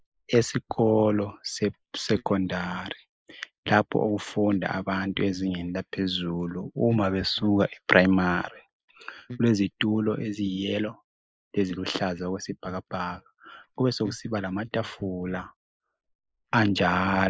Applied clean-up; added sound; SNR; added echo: neural mask model Resemble Enhance denoiser.